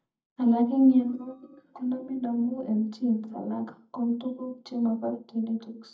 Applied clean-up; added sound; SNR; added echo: neural mask model DeepFilterNet 3.